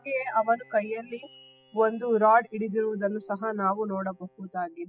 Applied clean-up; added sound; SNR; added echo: classical method spectral subtraction.